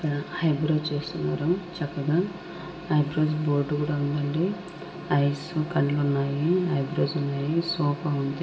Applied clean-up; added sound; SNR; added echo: none; none; none; reverberation time 1.4 s.